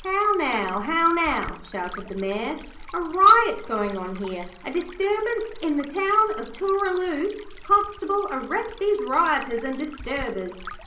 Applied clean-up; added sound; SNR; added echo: none; Stream; 16 dB; reverberation time 0.5 s.